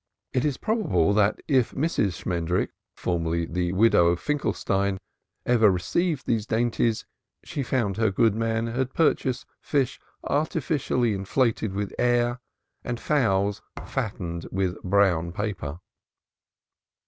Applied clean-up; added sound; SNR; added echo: none; Thump, thud; 17 dB; none.